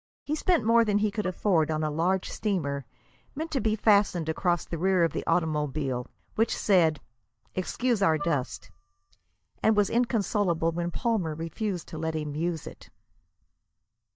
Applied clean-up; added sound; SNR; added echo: neural mask model DeepFilterNet 3.